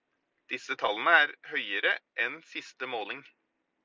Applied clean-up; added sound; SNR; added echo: none; none; none; none.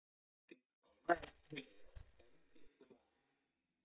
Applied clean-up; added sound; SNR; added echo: neural mask model DeepFilterNet 3.